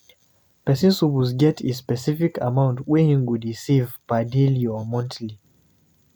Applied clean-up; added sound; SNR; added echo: none; none; none; none.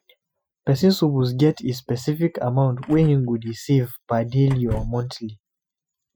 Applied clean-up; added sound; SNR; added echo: classical method Wiener filter.